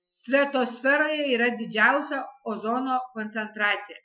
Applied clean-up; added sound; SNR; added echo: classical method Wiener filter.